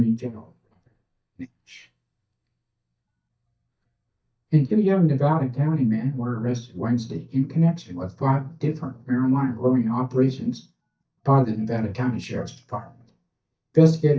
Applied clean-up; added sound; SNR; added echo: neural mask model DeepFilterNet 3.